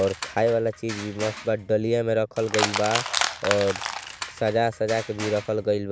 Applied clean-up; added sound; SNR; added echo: none; Crushing; 7 dB; none.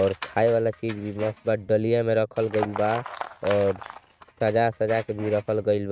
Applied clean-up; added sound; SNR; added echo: neural mask model RNNoise.